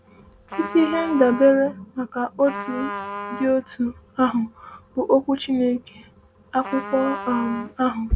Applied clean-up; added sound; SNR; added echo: none; Trumpet; 10 dB; none.